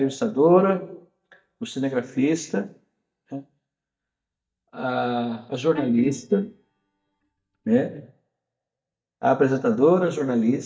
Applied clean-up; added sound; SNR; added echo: neural mask model DeepFilterNet 3.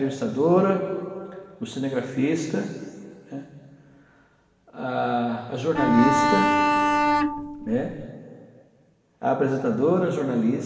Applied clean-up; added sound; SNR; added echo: none; Bowed string instrument; -4 dB; reverberation time 2.1 s.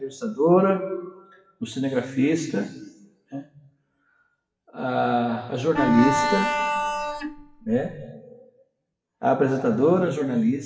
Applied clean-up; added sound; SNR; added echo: classical method WPE with log-MMSE.